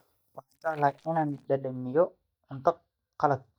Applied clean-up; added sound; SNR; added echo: neural mask model DeepFilterNet 3.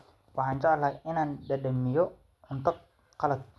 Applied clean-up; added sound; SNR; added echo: none; none; none; none.